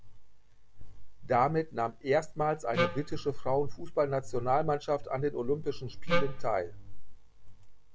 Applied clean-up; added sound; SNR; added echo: none; Wind instrument, woodwind instrument; 2 dB; none.